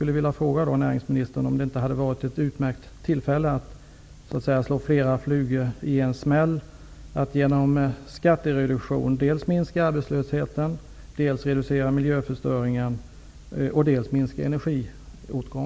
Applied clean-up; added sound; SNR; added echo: none; none; none; none.